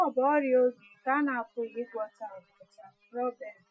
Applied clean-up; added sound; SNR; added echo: classical method Wiener filter.